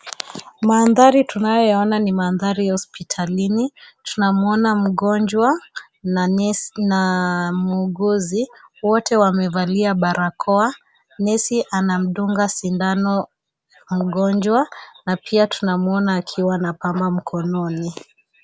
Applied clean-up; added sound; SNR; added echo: none; none; none; none.